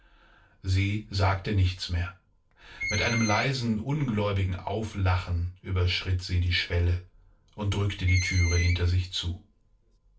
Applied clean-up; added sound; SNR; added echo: none; Screech; 10 dB; reverberation time 0.2 s.